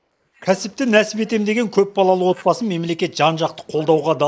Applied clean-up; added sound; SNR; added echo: neural mask model Resemble Enhance denoiser.